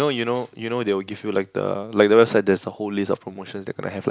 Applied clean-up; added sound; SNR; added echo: none; none; none; none.